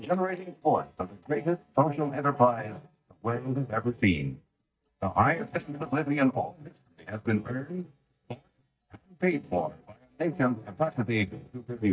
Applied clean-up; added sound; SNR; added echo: neural mask model DeepFilterNet 3.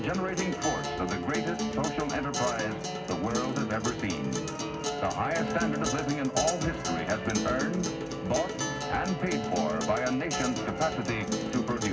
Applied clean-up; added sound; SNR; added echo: none; Acoustic guitar; 2 dB; reverberation time 0.4 s.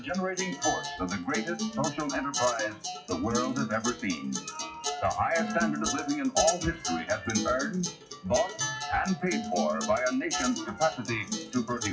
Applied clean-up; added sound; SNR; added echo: classical method WPE with log-MMSE.